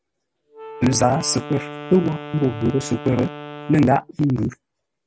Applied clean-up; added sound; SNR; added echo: none; Wind instrument, woodwind instrument; 14 dB; none.